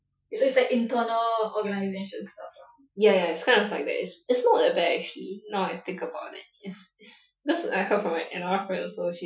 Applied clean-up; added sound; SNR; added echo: classical method Wiener filter.